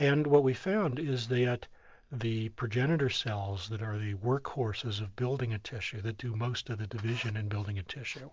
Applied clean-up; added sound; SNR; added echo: none; none; none; none.